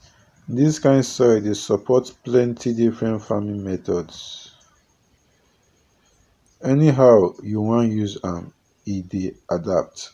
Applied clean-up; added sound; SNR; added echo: none; none; none; none.